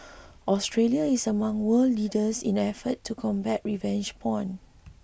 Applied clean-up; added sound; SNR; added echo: none; none; none; none.